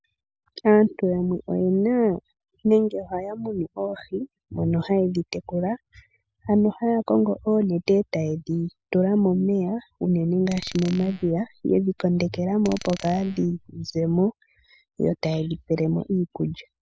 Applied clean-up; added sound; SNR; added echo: none; Glass; 20 dB; none.